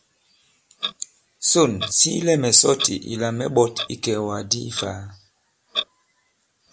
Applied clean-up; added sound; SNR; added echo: none; Clock; 13 dB; none.